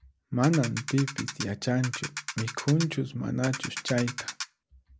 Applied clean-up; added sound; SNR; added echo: none; Ratchet, pawl; 8 dB; none.